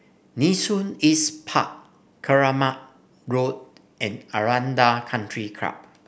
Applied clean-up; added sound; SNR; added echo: none; none; none; none.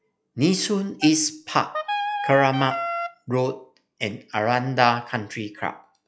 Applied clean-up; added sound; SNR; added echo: classical method log-MMSE.